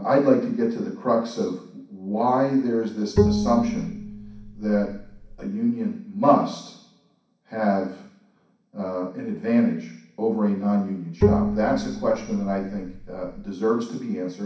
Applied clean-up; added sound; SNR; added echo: none; Bowed string instrument; 1 dB; reverberation time 0.6 s.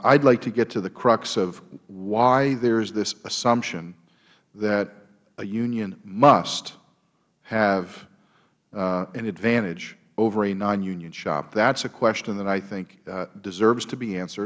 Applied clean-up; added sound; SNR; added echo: none; none; none; none.